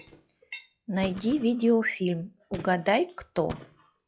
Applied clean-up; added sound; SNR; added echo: classical method log-MMSE.